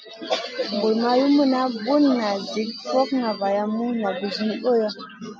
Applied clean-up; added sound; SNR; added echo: none; none; none; none.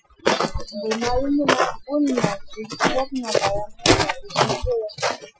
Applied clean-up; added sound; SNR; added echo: classical method Wiener filter.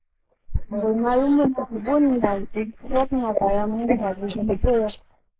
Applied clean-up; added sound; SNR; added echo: neural mask model Resemble Enhance denoiser.